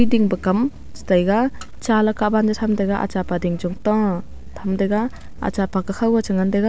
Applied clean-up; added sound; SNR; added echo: none; none; none; none.